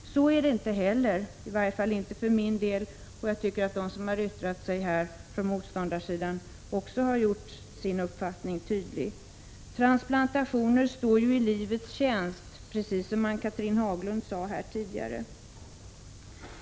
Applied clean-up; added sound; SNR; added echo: none; none; none; none.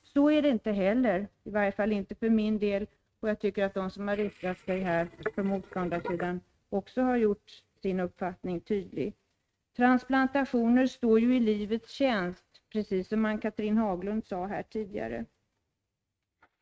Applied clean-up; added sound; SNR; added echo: neural mask model RNNoise.